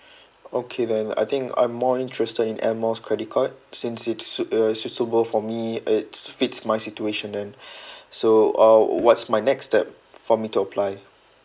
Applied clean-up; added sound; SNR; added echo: none; none; none; none.